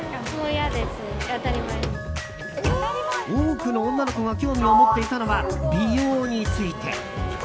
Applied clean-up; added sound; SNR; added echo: none; Sliding door; 4 dB; none.